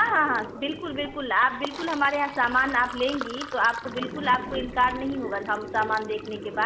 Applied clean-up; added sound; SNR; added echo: none; Sink (filling or washing); 12 dB; none.